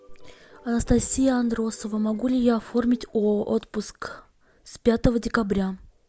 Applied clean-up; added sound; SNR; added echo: none; none; none; none.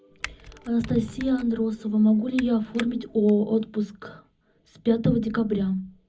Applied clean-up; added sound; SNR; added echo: none; Typing; 18 dB; reverberation time 0.4 s.